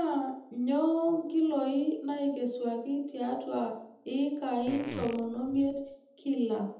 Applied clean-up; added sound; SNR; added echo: none; Fart; 12 dB; reverberation time 0.7 s.